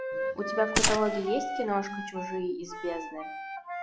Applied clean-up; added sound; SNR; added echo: classical method log-MMSE.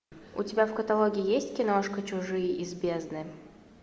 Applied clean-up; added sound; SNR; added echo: none; none; none; none.